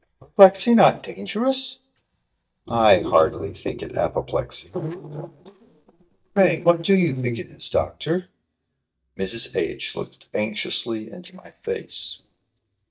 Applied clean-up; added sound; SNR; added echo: neural mask model DeepFilterNet 3.